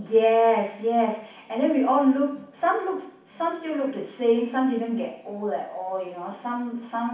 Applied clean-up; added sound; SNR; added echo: none; none; none; reverberation time 0.6 s.